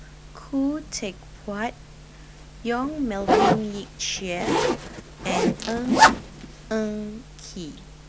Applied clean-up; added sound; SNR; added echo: none; Zipper (clothing); -4 dB; none.